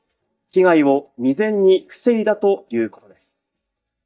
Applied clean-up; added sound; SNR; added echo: neural mask model DeepFilterNet 3.